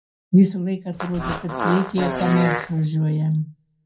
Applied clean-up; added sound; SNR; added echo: none; Fart; 5 dB; reverberation time 0.2 s.